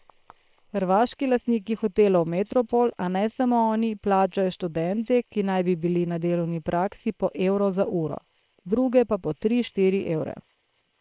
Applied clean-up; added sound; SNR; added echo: neural separator model SepFormer WHAM!.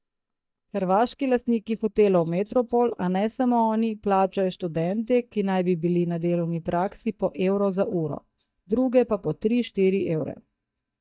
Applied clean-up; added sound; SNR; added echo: neural mask model DeepFilterNet 3.